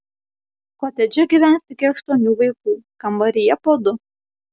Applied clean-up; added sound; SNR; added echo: none; none; none; none.